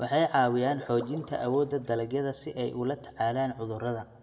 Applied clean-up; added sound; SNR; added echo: none; Water / Liquid; 16 dB; reverberation time 1.1 s.